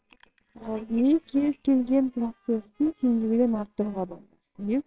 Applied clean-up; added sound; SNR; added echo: neural separator model SepFormer WHAMR!.